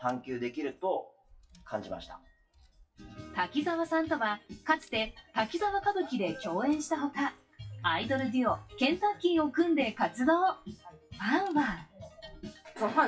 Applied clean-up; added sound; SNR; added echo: classical method WPE with log-MMSE.